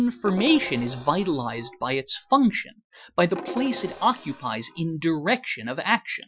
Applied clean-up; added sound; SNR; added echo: classical method Wiener filter.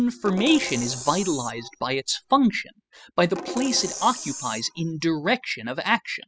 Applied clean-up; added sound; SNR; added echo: classical method spectral subtraction.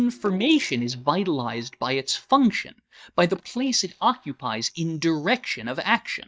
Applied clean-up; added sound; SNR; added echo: neural mask model DeepFilterNet 3.